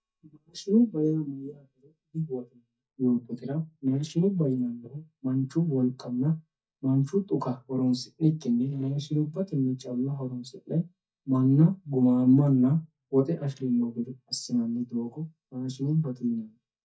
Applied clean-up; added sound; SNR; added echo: neural mask model DeepFilterNet 3.